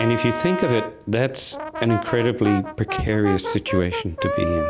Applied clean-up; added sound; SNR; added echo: none; Brass instrument; 6 dB; none.